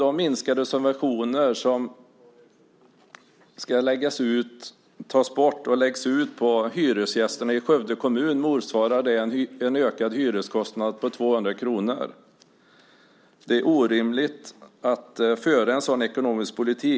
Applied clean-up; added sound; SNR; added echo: none; none; none; none.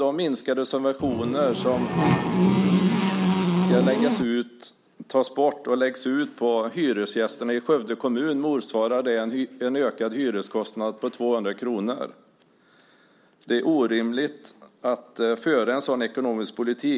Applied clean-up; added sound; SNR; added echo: none; Buzz; -3 dB; none.